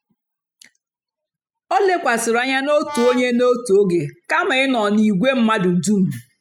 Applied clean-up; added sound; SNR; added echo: classical method spectral subtraction.